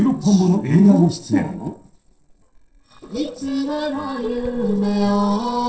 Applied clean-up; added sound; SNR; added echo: neural separator model SepFormer DNS4.